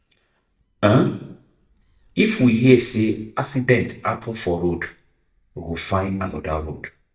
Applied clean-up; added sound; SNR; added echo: neural mask model DeepFilterNet 3.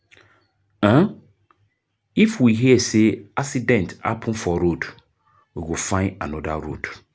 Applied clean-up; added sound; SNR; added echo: none; none; none; none.